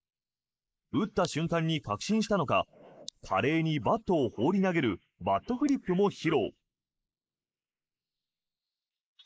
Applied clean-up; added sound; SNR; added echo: neural mask model Resemble Enhance denoiser.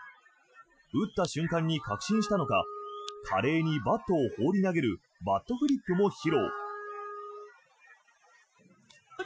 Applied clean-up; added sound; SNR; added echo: classical method Wiener filter.